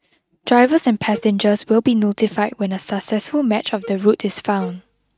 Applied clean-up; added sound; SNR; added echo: neural mask model RNNoise.